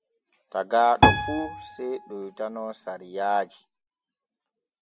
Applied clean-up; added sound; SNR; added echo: none; Piano; -2 dB; none.